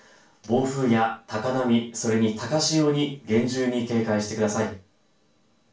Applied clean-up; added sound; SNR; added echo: none; none; none; reverberation time 0.3 s.